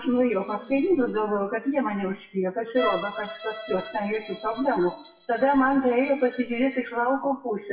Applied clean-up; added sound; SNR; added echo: classical method WPE with log-MMSE.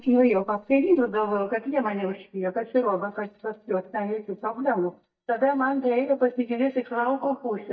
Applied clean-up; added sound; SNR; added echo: neural mask model DeepFilterNet 3.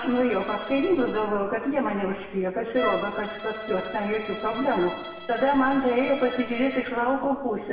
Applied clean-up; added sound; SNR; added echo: none; Bowed string instrument; 11 dB; reverberation time 1.1 s.